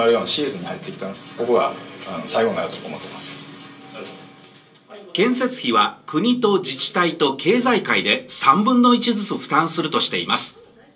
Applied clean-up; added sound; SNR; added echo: none; none; none; reverberation time 0.2 s.